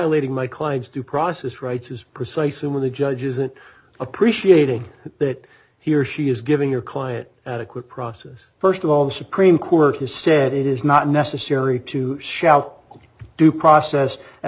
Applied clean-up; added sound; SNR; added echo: none; none; none; none.